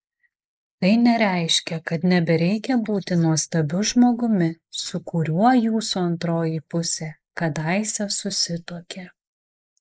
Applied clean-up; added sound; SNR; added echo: neural mask model Resemble Enhance denoiser.